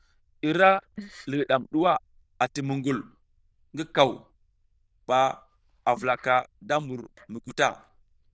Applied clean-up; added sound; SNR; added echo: neural diffusion model UNIVERSE++.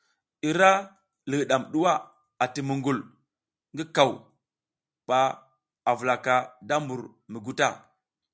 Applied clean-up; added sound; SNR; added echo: none; none; none; none.